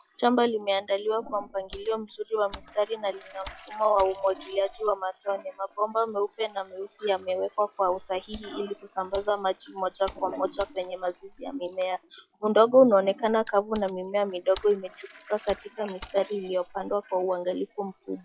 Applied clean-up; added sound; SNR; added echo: classical method log-MMSE.